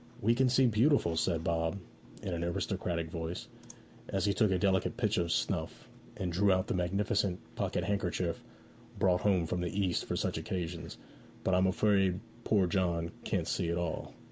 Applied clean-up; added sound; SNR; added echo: none; none; none; none.